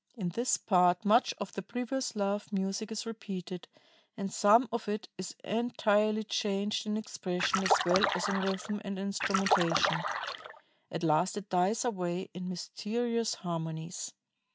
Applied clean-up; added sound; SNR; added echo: none; Splash, splatter; 0 dB; none.